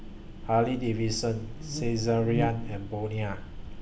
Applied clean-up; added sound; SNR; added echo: none; Buzz; 7 dB; none.